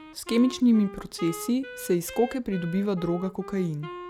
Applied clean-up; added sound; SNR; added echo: none; Wind instrument, woodwind instrument; 15 dB; none.